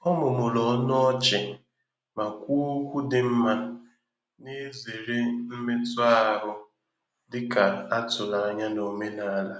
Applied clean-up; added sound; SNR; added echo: none; none; none; none.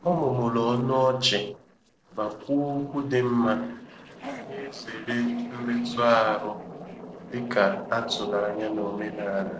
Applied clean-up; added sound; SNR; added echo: neural separator model SepFormer DNS4.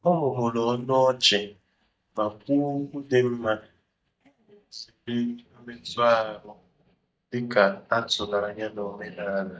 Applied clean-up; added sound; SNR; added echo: neural mask model DeepFilterNet 3.